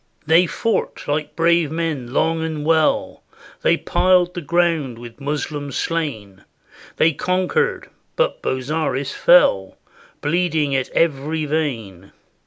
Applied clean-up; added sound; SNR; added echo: none; none; none; none.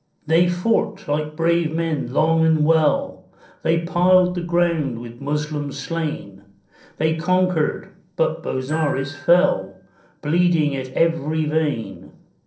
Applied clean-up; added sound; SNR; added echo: neural separator model SepFormer DNS4.